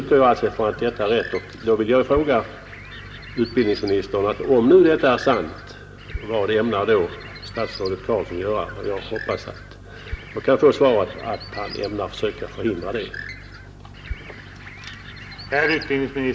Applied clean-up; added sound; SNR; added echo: none; Bird; 16 dB; reverberation time 0.4 s.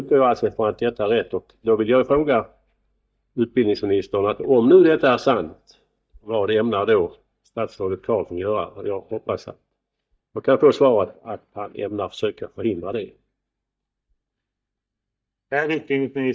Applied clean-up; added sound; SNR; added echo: neural mask model DeepFilterNet 3.